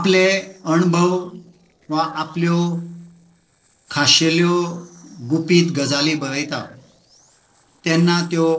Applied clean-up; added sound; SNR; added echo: neural separator model SepFormer DNS4.